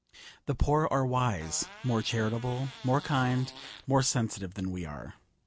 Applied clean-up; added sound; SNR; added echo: none; Fart; 19 dB; none.